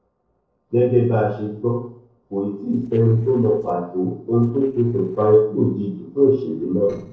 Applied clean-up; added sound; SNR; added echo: neural separator model SepFormer DNS4.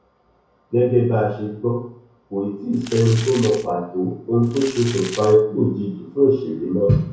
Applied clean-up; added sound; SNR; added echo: none; Crumpling, crinkling; 15 dB; reverberation time 0.6 s.